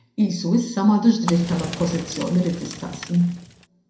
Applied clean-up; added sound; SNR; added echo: none; Fire; 13 dB; reverberation time 0.4 s.